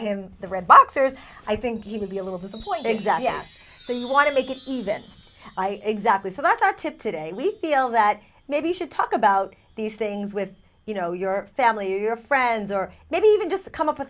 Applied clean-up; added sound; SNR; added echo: none; Chime; 18 dB; none.